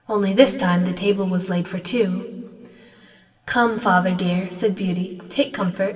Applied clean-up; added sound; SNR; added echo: none; none; none; reverberation time 1.9 s.